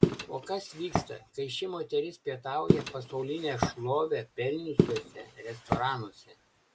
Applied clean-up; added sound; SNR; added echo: none; Walk, footsteps; -2 dB; none.